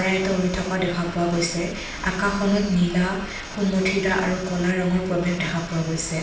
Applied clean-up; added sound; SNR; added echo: none; Alarm; 19 dB; reverberation time 0.5 s.